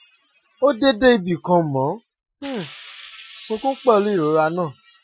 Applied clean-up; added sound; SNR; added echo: classical method Wiener filter.